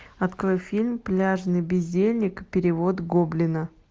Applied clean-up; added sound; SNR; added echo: none; none; none; none.